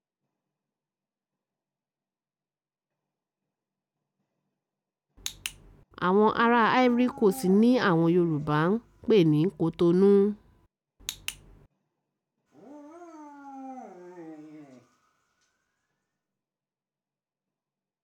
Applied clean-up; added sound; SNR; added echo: none; Dog; 19 dB; none.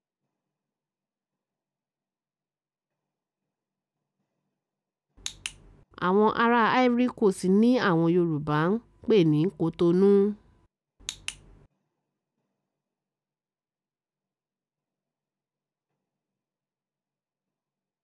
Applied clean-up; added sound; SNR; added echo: none; none; none; none.